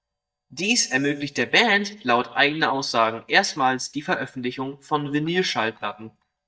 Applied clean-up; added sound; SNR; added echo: neural mask model DeepFilterNet 3.